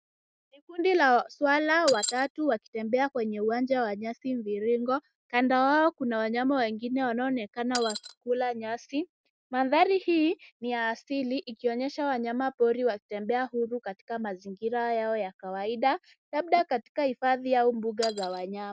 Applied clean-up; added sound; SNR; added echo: neural mask model RNNoise.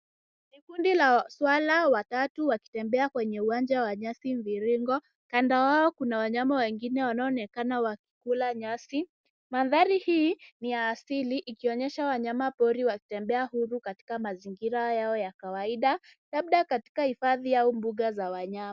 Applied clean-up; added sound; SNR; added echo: none; none; none; none.